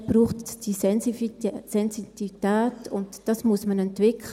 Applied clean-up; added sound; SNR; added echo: none; none; none; none.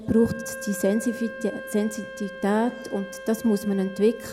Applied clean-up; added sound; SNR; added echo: none; Wind instrument, woodwind instrument; 13 dB; none.